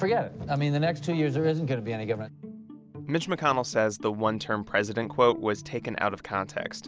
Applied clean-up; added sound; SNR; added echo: none; none; none; none.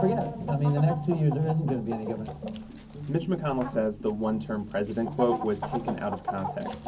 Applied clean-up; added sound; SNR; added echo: none; Chicken, rooster; 9 dB; reverberation time 0.3 s.